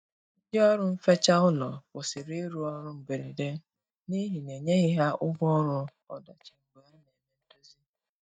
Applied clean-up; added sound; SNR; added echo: neural mask model DeepFilterNet 3.